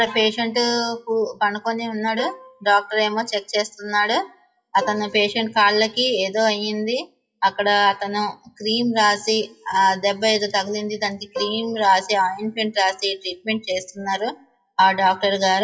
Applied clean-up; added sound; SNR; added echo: classical method WPE with log-MMSE.